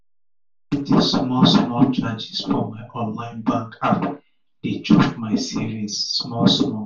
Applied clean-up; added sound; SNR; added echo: none; none; none; reverberation time 0.2 s.